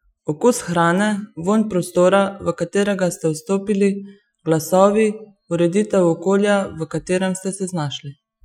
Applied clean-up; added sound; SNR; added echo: classical method Wiener filter.